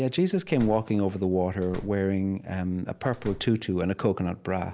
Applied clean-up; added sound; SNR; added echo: none; Slam; 17 dB; none.